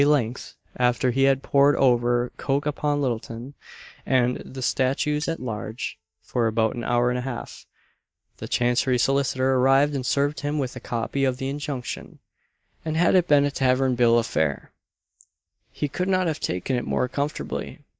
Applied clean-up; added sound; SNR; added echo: neural mask model DeepFilterNet 3.